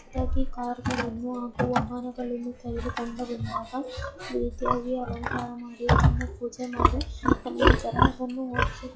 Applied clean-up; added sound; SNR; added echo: classical method log-MMSE.